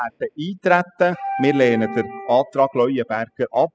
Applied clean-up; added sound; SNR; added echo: classical method spectral subtraction.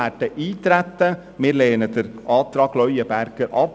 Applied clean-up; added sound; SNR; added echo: none; none; none; none.